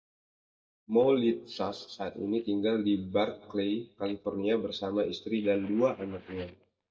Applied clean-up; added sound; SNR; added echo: neural mask model DeepFilterNet 3.